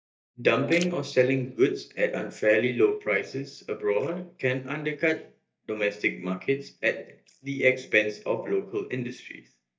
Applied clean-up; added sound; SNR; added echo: neural mask model DeepFilterNet 3.